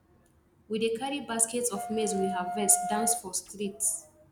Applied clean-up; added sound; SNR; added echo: none; Wind instrument, woodwind instrument; 5 dB; none.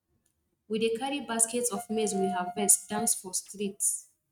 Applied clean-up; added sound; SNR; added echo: neural mask model RNNoise.